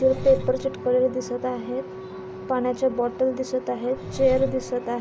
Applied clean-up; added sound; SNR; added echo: none; Wind instrument, woodwind instrument + Engine; 11 dB; none.